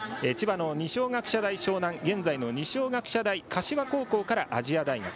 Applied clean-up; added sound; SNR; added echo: none; none; none; none.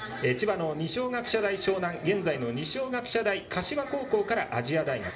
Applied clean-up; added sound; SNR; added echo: none; none; none; reverberation time 0.5 s.